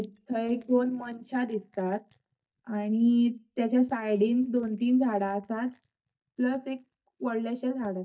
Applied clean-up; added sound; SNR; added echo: neural mask model DeepFilterNet 3.